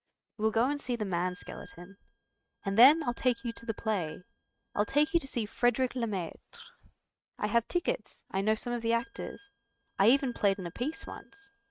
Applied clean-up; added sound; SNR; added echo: neural mask model RNNoise.